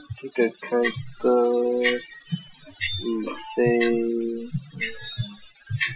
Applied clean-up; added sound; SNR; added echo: classical method Wiener filter.